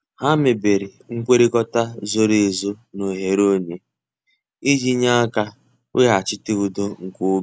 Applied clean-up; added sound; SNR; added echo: none; none; none; none.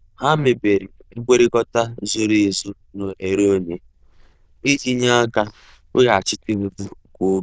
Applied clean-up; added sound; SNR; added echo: neural diffusion model UNIVERSE++.